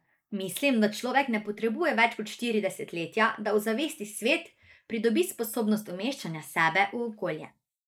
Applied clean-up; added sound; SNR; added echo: neural mask model Resemble Enhance denoiser.